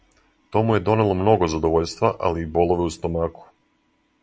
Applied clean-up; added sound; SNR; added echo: none; none; none; none.